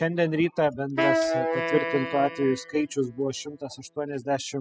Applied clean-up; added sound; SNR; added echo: classical method spectral subtraction.